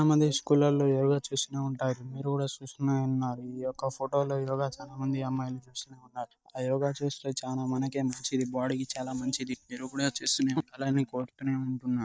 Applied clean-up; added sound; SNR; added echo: neural mask model DeepFilterNet 3.